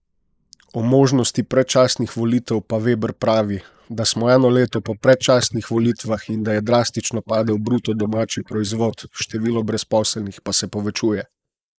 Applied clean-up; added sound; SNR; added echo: neural mask model Resemble Enhance denoiser.